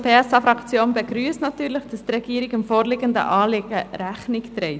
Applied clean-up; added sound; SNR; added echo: none; none; none; none.